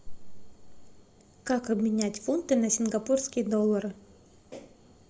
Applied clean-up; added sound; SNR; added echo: none; none; none; none.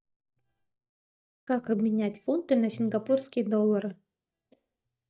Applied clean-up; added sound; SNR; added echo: neural mask model DeepFilterNet 3.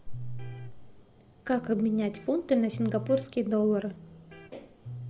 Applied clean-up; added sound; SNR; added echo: none; Electric guitar; 13 dB; none.